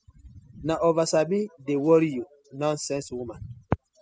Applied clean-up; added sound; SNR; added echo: classical method spectral subtraction.